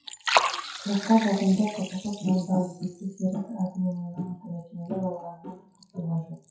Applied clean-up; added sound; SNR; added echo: classical method WPE with log-MMSE.